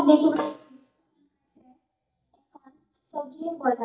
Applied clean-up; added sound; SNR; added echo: neural mask model DeepFilterNet 3.